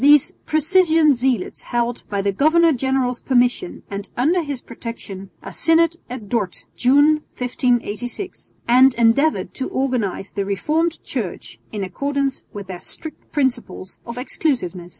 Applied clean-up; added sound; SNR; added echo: none; none; none; none.